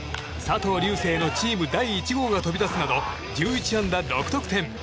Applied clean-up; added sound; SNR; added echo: none; none; none; none.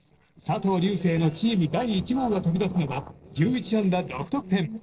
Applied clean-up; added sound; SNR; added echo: neural separator model SepFormer DNS4.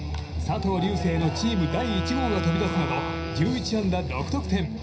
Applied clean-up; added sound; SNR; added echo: none; Wind instrument, woodwind instrument; 9 dB; reverberation time 0.4 s.